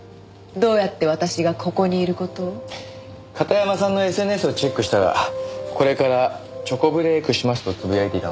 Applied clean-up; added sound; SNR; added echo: none; none; none; none.